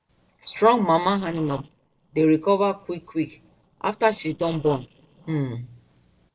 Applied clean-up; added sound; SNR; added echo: neural separator model SepFormer DNS4.